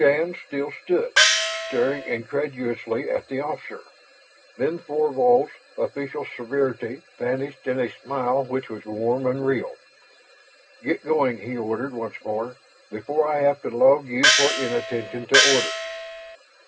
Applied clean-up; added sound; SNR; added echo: none; Gong; -4 dB; reverberation time 0.2 s.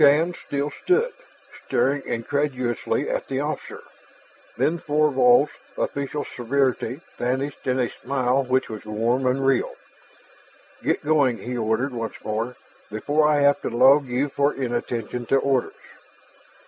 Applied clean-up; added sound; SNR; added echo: none; none; none; none.